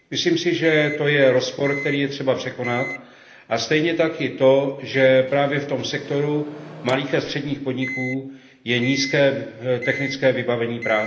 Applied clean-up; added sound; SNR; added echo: none; Microwave oven; 14 dB; reverberation time 0.8 s.